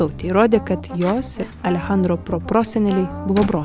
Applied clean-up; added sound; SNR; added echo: none; Door; 19 dB; none.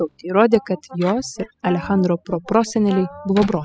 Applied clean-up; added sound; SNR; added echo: classical method spectral subtraction.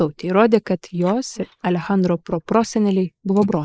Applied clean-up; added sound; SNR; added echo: neural mask model Resemble Enhance denoiser.